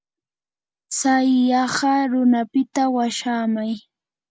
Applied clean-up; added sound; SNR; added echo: none; none; none; none.